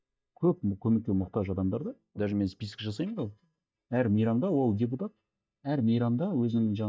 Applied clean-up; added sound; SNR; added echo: neural mask model DeepFilterNet 3.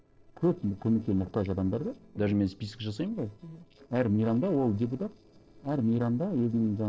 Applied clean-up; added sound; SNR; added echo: neural separator model SepFormer DNS4.